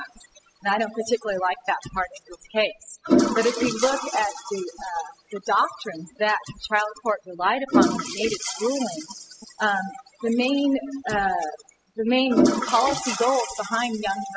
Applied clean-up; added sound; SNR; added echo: classical method spectral subtraction.